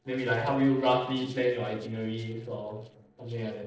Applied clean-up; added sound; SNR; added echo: neural separator model SepFormer DNS4.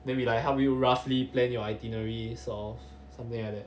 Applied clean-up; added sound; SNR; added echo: none; none; none; none.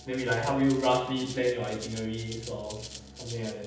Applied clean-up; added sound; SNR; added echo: none; Rattle (instrument); 16 dB; reverberation time 0.9 s.